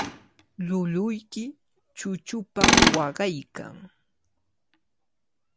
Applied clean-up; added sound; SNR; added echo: none; Tools; -3 dB; none.